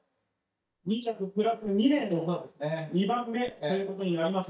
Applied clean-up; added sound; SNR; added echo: neural mask model DeepFilterNet 3.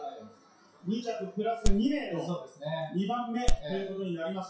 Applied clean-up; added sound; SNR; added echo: classical method WPE with log-MMSE.